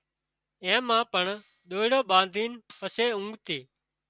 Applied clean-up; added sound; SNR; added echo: none; Cutlery, silverware; 17 dB; none.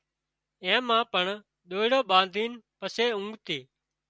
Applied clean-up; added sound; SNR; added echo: none; none; none; none.